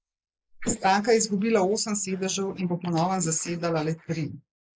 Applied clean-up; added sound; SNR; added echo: neural mask model Resemble Enhance denoiser.